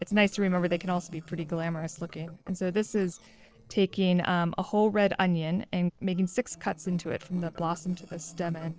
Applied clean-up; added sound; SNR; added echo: neural separator model SepFormer DNS4.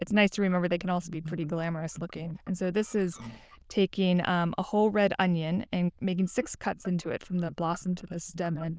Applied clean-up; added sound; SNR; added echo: neural diffusion model UNIVERSE++.